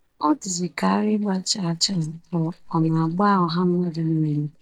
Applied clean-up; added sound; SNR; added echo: neural mask model DeepFilterNet 3.